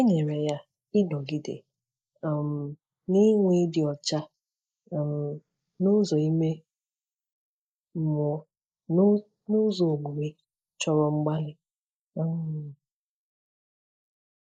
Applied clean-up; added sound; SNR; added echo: neural mask model Resemble Enhance denoiser.